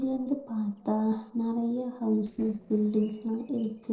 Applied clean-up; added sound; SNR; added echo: neural separator model SepFormer DNS4.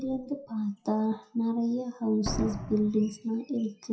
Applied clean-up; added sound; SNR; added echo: classical method WPE with log-MMSE.